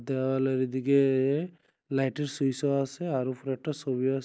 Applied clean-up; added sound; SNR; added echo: none; none; none; none.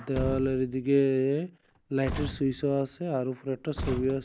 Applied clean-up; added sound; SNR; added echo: none; Truck; 10 dB; none.